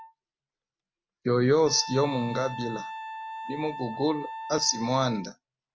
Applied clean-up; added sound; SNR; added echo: none; Wind instrument, woodwind instrument; 11 dB; none.